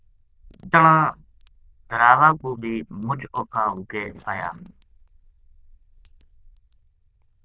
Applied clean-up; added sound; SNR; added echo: neural diffusion model UNIVERSE++.